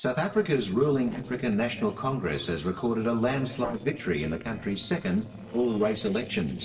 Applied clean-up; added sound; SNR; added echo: neural separator model SepFormer DNS4.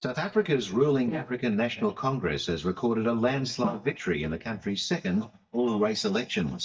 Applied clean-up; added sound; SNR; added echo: neural mask model DeepFilterNet 3.